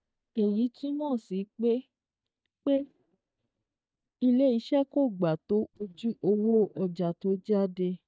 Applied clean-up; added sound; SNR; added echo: neural mask model DeepFilterNet 3.